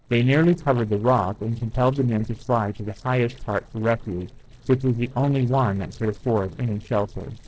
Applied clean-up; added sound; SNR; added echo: neural separator model SepFormer DNS4.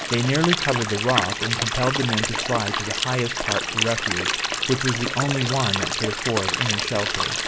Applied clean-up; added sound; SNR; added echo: none; Stream; 0 dB; none.